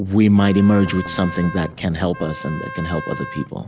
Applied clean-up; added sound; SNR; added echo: none; Strum + Wind instrument, woodwind instrument; 14 dB; none.